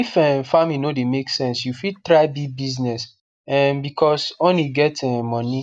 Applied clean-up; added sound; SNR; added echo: neural mask model DeepFilterNet 3.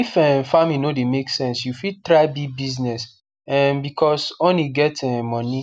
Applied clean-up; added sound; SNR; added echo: none; none; none; none.